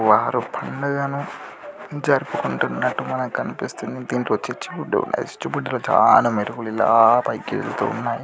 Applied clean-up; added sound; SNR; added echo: none; none; none; none.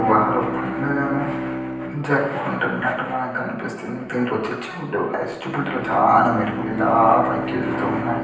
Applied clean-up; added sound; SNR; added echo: none; Bowed string instrument; 7 dB; reverberation time 0.9 s.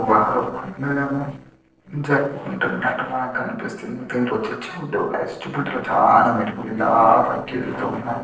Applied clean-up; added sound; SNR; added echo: neural separator model SepFormer DNS4.